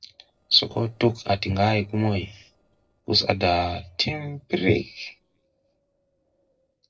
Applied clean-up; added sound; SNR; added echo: neural separator model SepFormer DNS4.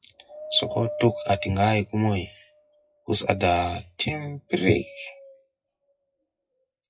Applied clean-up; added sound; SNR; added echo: classical method WPE with log-MMSE.